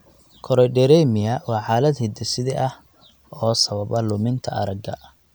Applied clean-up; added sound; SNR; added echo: none; none; none; none.